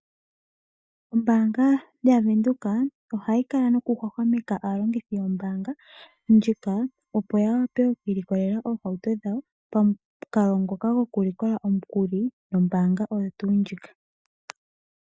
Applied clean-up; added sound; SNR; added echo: neural mask model DeepFilterNet 3.